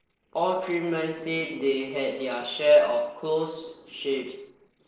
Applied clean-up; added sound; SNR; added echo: neural separator model SepFormer DNS4.